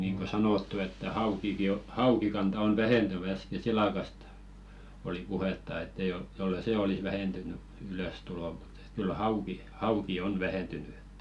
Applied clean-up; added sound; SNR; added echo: none; none; none; none.